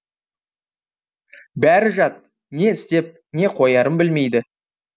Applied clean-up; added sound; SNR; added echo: none; none; none; none.